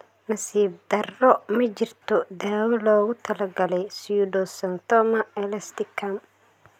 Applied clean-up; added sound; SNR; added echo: none; none; none; none.